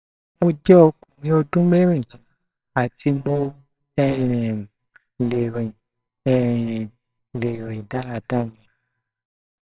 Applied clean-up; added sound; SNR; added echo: neural separator model SepFormer WHAMR!.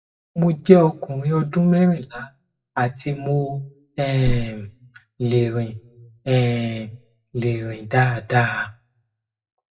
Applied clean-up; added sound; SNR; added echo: classical method WPE with log-MMSE.